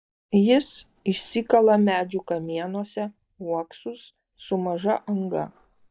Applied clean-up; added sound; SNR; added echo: neural mask model DeepFilterNet 3.